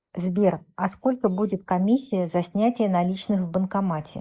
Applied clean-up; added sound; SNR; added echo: neural mask model Resemble Enhance denoiser.